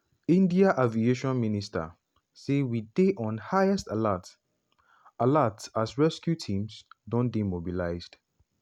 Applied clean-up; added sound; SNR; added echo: none; none; none; none.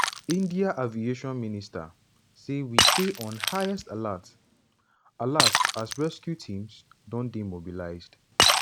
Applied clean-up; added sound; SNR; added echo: none; Shatter; -2 dB; none.